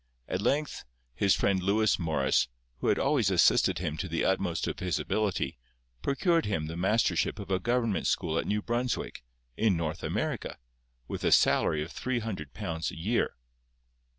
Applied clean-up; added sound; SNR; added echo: none; none; none; none.